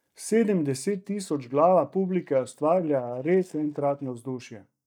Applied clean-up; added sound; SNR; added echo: neural mask model DeepFilterNet 3.